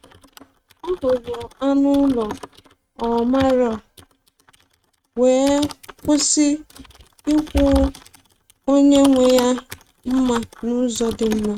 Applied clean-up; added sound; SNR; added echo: neural mask model RNNoise.